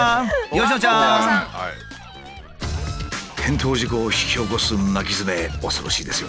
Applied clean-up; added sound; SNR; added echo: none; Fowl; 20 dB; none.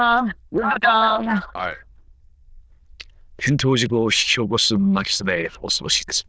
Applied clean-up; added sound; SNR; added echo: neural diffusion model UNIVERSE++.